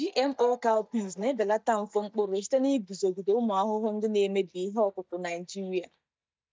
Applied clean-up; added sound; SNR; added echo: neural mask model DeepFilterNet 3.